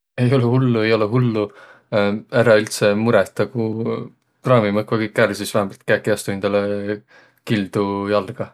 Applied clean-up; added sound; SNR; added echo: none; none; none; none.